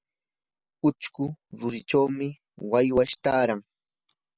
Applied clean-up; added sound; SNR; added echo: none; none; none; none.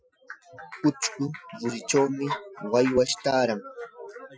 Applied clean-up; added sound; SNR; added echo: classical method Wiener filter.